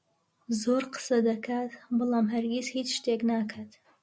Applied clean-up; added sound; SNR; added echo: none; none; none; none.